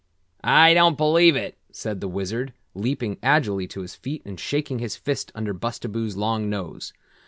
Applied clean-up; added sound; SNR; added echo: none; none; none; none.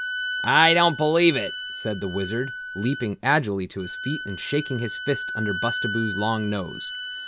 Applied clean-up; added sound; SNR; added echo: none; Wind instrument, woodwind instrument; 8 dB; none.